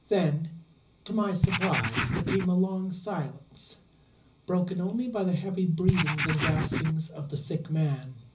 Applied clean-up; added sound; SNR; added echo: none; Writing; -2 dB; reverberation time 0.5 s.